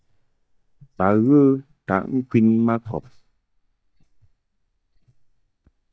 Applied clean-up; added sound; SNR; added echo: neural mask model DeepFilterNet 3.